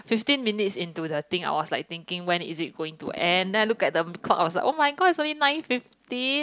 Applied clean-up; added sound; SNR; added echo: none; none; none; none.